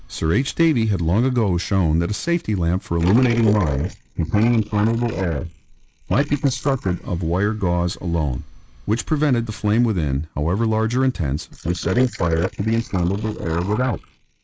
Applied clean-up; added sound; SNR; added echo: neural mask model Resemble Enhance denoiser.